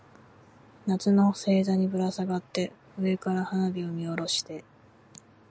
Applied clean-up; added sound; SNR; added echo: none; none; none; none.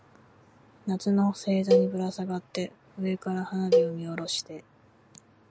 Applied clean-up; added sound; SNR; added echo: none; Cowbell; -1 dB; none.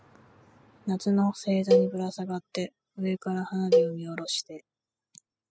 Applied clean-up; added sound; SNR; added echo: classical method spectral subtraction.